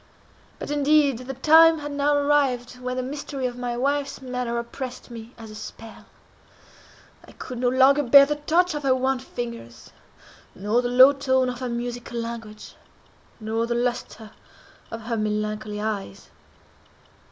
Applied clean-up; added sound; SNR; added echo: none; none; none; none.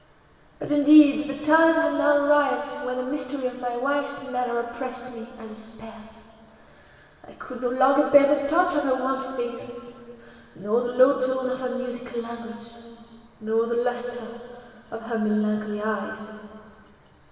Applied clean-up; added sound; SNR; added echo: none; none; none; reverberation time 2.4 s.